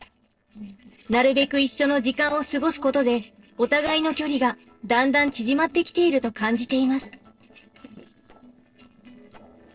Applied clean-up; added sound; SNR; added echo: neural separator model SepFormer DNS4.